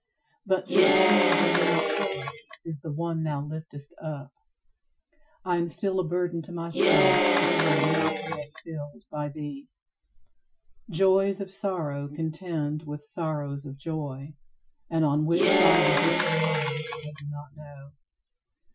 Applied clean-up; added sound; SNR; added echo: classical method Wiener filter.